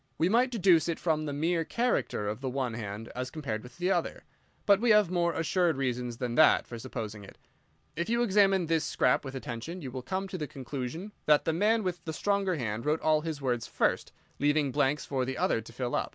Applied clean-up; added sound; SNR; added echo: none; none; none; none.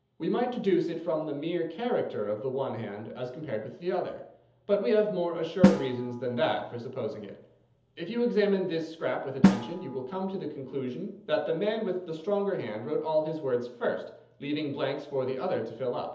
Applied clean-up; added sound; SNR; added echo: none; Drum; 1 dB; reverberation time 0.7 s.